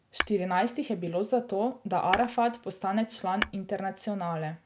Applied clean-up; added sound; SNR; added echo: none; Tap / Hammer; 9 dB; none.